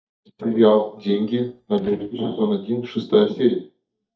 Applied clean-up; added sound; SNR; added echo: neural mask model DeepFilterNet 3.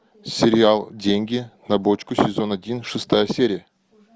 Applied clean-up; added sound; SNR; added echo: none; none; none; none.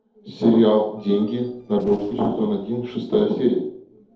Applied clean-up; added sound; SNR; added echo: neural separator model SepFormer DNS4.